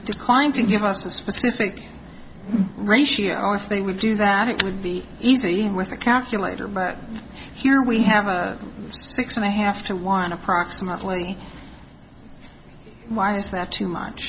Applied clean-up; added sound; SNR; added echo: none; Whoosh, swoosh, swish; 6 dB; none.